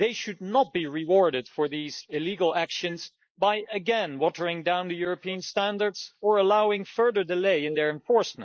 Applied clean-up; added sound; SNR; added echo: neural mask model Resemble Enhance denoiser.